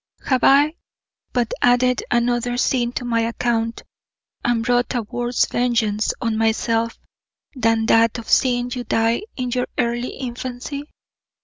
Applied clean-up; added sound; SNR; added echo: none; none; none; none.